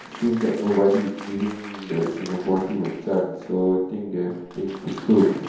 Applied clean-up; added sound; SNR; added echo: none; Applause; 18 dB; reverberation time 0.9 s.